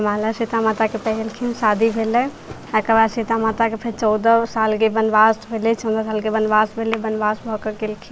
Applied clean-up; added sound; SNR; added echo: none; Waves, surf; 20 dB; none.